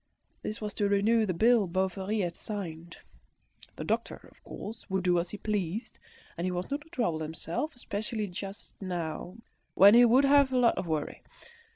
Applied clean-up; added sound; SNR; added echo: none; none; none; none.